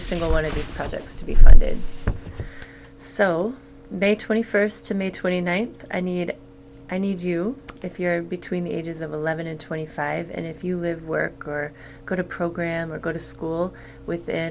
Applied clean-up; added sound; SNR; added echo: none; none; none; none.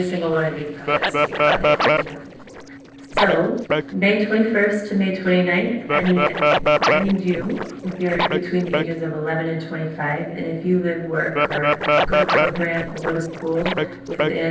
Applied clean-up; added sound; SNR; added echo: neural separator model SepFormer DNS4.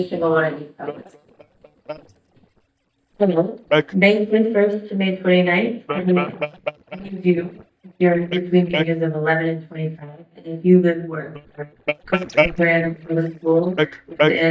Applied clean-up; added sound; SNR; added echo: neural mask model DeepFilterNet 3.